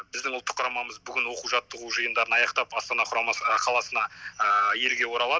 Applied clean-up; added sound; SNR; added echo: none; none; none; none.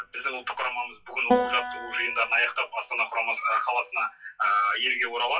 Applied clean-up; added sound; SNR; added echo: classical method WPE with log-MMSE.